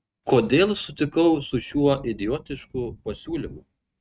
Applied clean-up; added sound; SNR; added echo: neural mask model RNNoise.